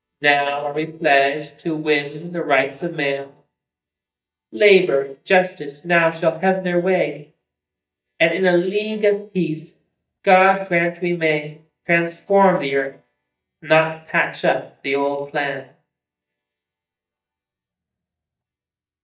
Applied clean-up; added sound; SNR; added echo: neural mask model DeepFilterNet 3.